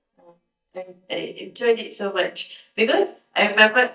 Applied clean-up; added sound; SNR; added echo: neural mask model DeepFilterNet 3.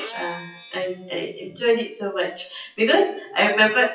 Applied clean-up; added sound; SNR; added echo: classical method WPE with log-MMSE.